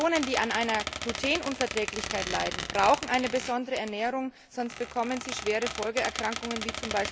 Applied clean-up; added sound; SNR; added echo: none; Squeak; 7 dB; none.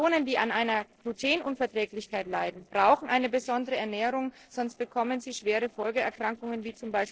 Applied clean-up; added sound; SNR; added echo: neural separator model SepFormer DNS4.